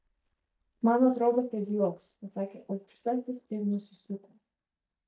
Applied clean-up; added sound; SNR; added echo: neural mask model DeepFilterNet 3.